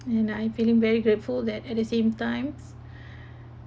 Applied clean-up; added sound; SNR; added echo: none; none; none; none.